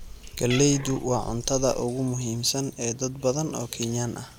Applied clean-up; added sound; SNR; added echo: none; Cat; 14 dB; none.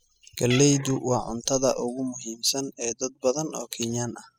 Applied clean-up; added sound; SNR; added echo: classical method spectral subtraction.